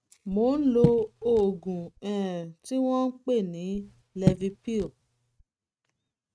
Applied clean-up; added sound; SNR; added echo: neural mask model RNNoise.